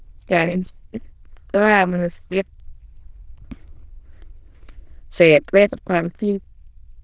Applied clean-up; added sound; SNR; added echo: neural diffusion model UNIVERSE++.